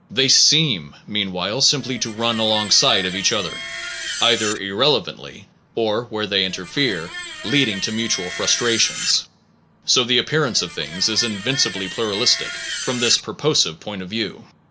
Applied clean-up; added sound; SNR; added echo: none; Screech; 10 dB; none.